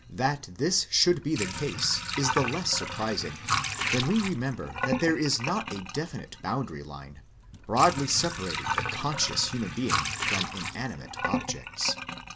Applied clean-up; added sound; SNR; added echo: none; Sink (filling or washing) / Water; 4 dB; none.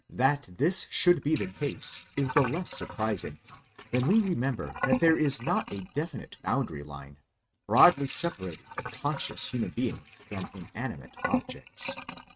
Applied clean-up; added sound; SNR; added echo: neural mask model RNNoise.